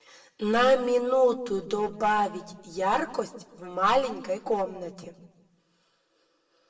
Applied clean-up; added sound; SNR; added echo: none; none; none; reverberation time 0.9 s.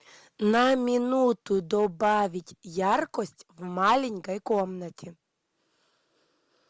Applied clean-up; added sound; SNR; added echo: none; none; none; none.